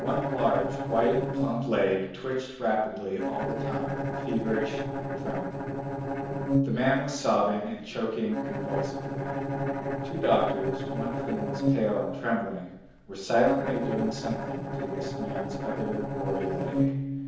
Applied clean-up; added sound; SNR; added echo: neural separator model SepFormer DNS4.